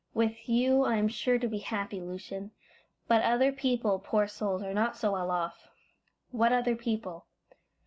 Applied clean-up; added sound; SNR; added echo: none; none; none; none.